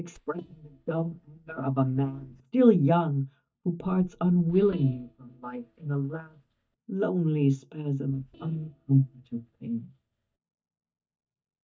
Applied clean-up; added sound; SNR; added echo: neural mask model DeepFilterNet 3.